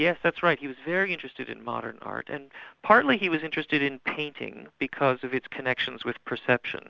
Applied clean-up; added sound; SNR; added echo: none; none; none; none.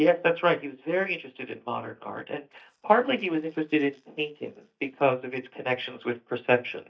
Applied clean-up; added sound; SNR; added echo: neural mask model DeepFilterNet 3.